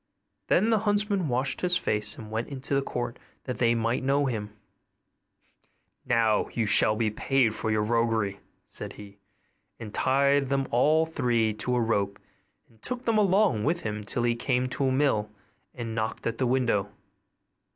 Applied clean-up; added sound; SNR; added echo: none; none; none; none.